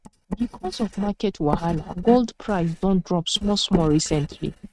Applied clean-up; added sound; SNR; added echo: neural mask model RNNoise.